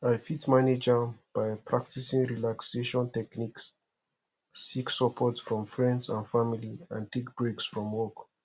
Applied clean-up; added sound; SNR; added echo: none; none; none; none.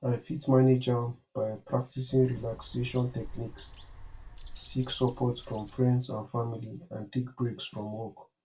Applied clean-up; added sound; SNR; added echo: none; Bird; 15 dB; reverberation time 0.1 s.